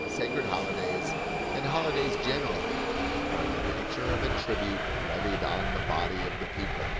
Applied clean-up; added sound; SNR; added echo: none; Subway, metro, underground; -4 dB; none.